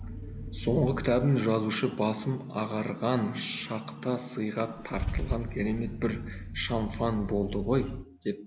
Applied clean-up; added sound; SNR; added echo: none; Idling / Engine starting / Car; 9 dB; none.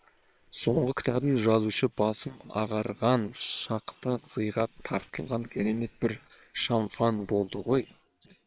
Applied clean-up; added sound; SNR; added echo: neural separator model SepFormer WHAM!.